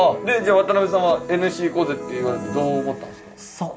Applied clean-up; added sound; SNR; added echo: none; none; none; none.